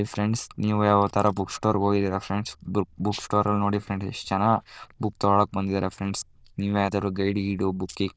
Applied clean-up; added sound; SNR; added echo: neural diffusion model UNIVERSE++.